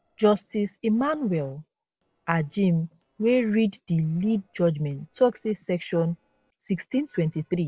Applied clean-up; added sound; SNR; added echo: neural separator model SepFormer DNS4.